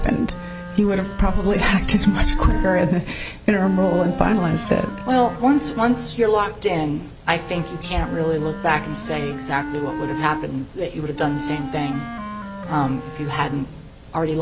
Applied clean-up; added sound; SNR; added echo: none; Wind instrument, woodwind instrument; 11 dB; none.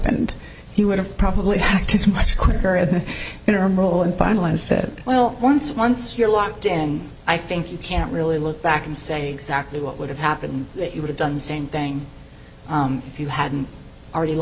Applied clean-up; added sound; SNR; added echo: none; none; none; none.